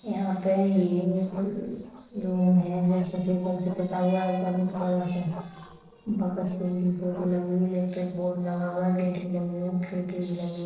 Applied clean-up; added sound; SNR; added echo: neural separator model SepFormer DNS4.